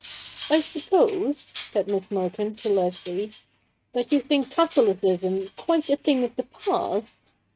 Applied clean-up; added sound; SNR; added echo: neural mask model RNNoise.